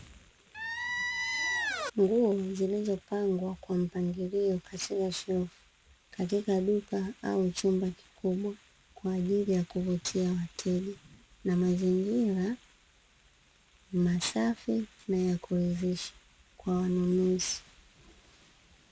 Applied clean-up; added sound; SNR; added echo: none; Squeak; 2 dB; none.